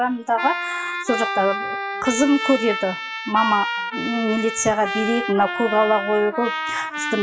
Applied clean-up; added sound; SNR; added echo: classical method WPE with log-MMSE.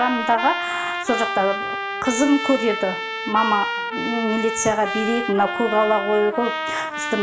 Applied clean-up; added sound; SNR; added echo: none; Trumpet; 4 dB; reverberation time 1.8 s.